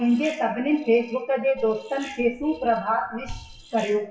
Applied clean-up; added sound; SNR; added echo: classical method WPE with log-MMSE.